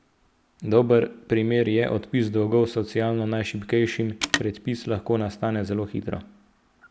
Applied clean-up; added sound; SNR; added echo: none; Telephone; 11 dB; none.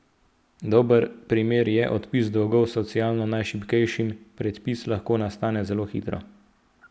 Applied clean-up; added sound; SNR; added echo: none; none; none; none.